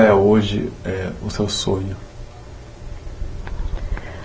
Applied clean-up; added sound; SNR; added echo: none; none; none; none.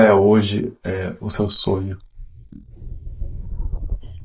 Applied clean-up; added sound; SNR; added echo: neural mask model Resemble Enhance denoiser.